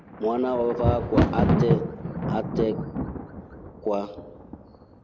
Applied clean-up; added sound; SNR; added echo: none; Thunder; -2 dB; none.